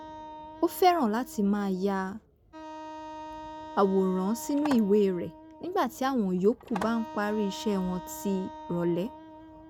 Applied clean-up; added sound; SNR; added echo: none; Telephone + Wind instrument, woodwind instrument; 14 dB; none.